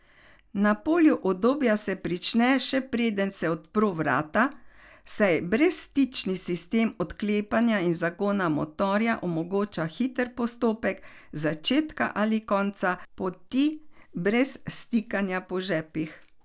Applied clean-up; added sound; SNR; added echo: none; none; none; none.